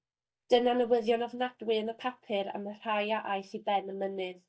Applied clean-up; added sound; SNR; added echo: neural mask model DeepFilterNet 3.